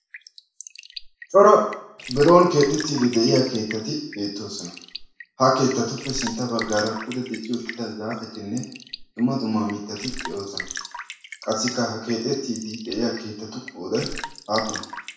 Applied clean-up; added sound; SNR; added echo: none; Raindrop / Drip; 14 dB; reverberation time 0.6 s.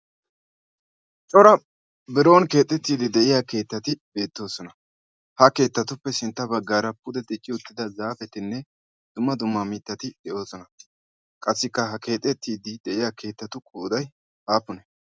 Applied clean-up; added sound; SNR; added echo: none; none; none; none.